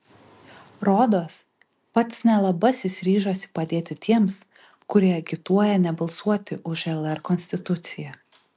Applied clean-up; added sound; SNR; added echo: none; none; none; none.